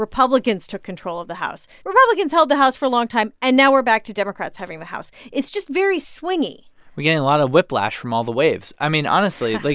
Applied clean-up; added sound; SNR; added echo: none; none; none; none.